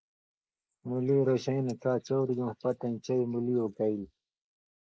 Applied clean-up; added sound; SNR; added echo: neural mask model Resemble Enhance denoiser.